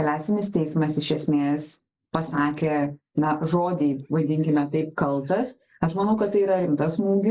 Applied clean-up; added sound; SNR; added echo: neural mask model Resemble Enhance denoiser.